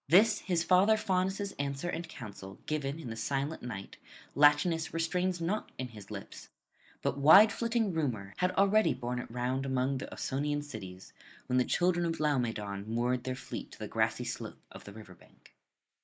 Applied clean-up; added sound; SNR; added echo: neural mask model Resemble Enhance denoiser.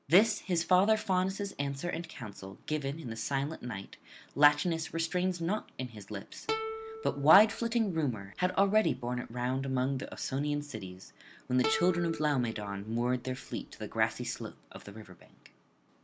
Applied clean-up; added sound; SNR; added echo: none; Plucked string instrument; 11 dB; none.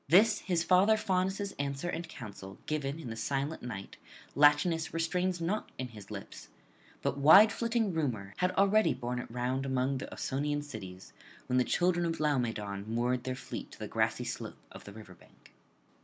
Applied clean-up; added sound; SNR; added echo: none; none; none; none.